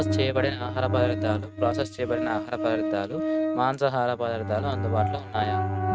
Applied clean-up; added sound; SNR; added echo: neural mask model RNNoise.